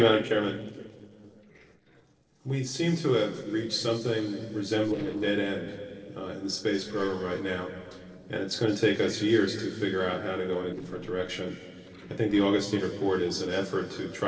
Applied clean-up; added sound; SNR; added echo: neural separator model SepFormer DNS4.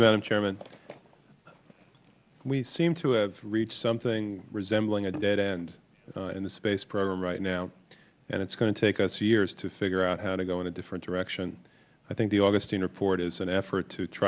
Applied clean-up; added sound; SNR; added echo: none; none; none; none.